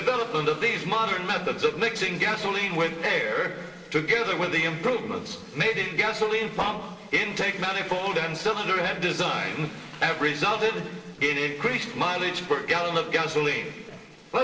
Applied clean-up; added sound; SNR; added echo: neural separator model SepFormer DNS4.